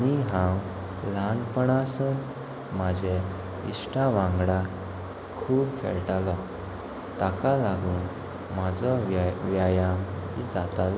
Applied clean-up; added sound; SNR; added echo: none; none; none; none.